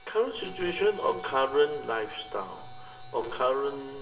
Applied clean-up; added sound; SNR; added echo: none; Wind instrument, woodwind instrument; 18 dB; reverberation time 2.8 s.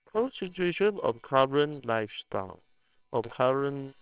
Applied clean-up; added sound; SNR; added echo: neural separator model SepFormer WHAMR!.